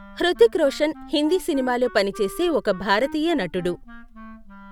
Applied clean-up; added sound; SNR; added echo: none; Wind instrument, woodwind instrument; 20 dB; none.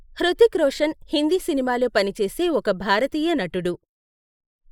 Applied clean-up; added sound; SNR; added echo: neural mask model Resemble Enhance denoiser.